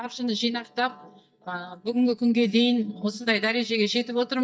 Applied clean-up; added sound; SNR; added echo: neural mask model DeepFilterNet 3.